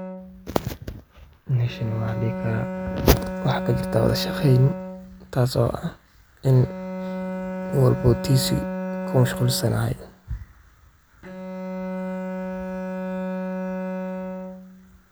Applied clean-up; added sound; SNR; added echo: none; Bowed string instrument; 6 dB; none.